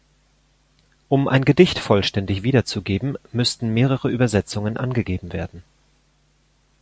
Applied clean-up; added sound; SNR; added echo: none; none; none; none.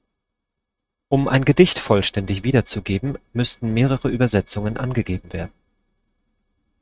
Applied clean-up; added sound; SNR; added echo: neural mask model RNNoise.